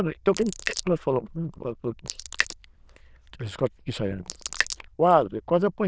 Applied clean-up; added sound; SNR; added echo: neural diffusion model UNIVERSE++.